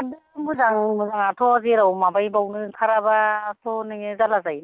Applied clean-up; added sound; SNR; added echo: neural mask model DeepFilterNet 3.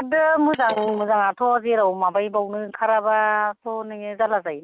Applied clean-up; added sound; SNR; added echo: neural mask model RNNoise.